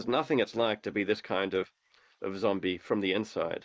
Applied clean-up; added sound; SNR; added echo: neural mask model Resemble Enhance denoiser.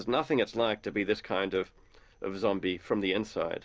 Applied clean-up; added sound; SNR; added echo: none; none; none; none.